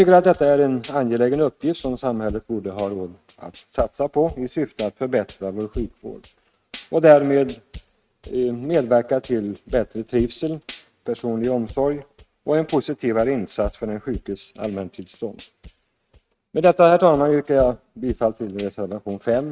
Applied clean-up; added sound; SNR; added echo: neural mask model RNNoise.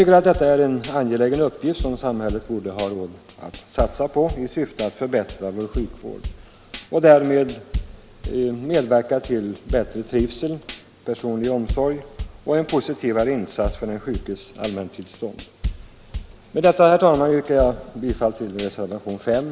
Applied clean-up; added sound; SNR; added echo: none; Tambourine / Drum / Drum kit; 13 dB; none.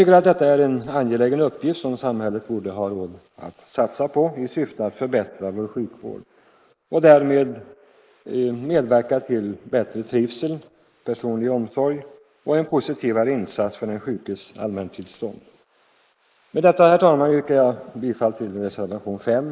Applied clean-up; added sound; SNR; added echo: neural mask model Resemble Enhance denoiser.